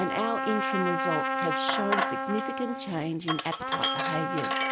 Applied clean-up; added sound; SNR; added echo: none; Sink (filling or washing) + Trumpet; -3 dB; none.